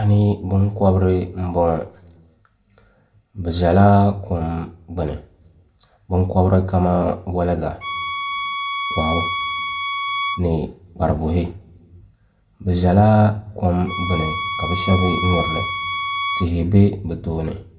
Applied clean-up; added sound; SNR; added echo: none; Bowed string instrument; 5 dB; reverberation time 0.3 s.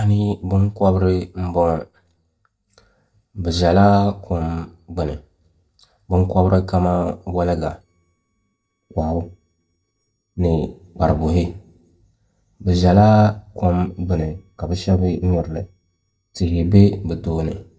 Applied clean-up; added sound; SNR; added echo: neural mask model DeepFilterNet 3.